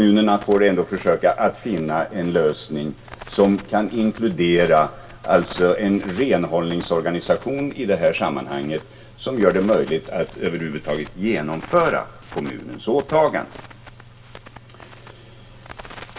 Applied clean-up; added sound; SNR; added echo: none; Crackle; 19 dB; reverberation time 0.2 s.